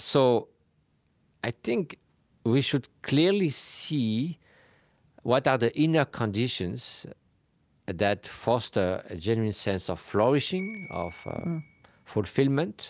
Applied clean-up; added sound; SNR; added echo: none; Bell; 14 dB; none.